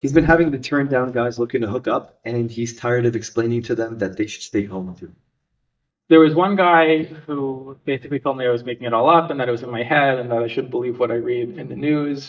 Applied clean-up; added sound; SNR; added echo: neural mask model DeepFilterNet 3.